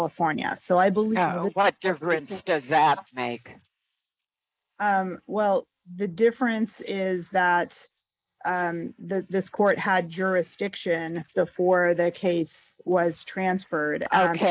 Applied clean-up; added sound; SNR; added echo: neural mask model Resemble Enhance denoiser.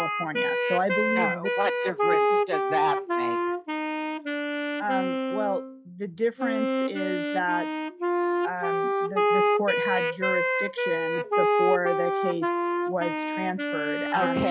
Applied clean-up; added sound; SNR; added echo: classical method log-MMSE.